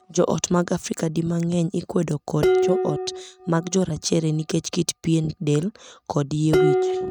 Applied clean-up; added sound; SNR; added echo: neural mask model RNNoise.